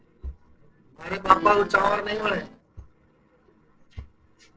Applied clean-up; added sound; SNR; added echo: neural separator model SepFormer DNS4.